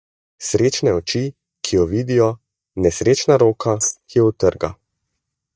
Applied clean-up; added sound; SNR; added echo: neural mask model DeepFilterNet 3.